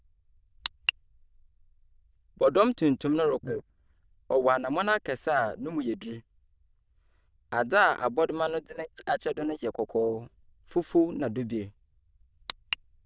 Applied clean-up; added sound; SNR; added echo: neural diffusion model UNIVERSE++.